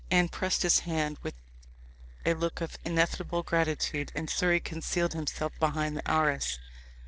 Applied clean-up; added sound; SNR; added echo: neural separator model SepFormer DNS4.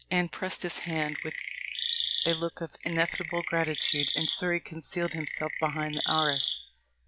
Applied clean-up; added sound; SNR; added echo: classical method log-MMSE.